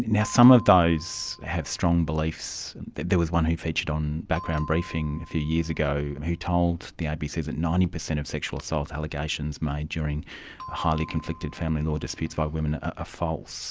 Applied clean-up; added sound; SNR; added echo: none; Bell; 19 dB; none.